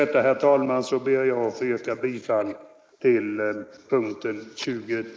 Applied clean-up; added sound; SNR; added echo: neural mask model Resemble Enhance denoiser.